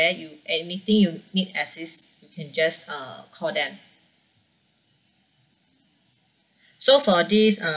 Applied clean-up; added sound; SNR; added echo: none; none; none; none.